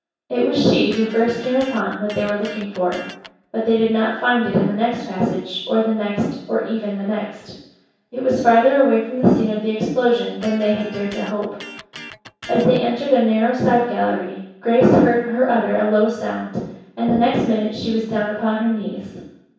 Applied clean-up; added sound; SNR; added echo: none; Electric guitar; 18 dB; reverberation time 0.7 s.